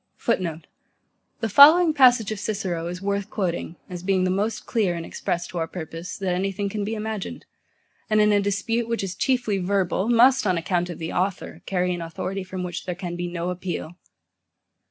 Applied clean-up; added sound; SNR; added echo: none; none; none; none.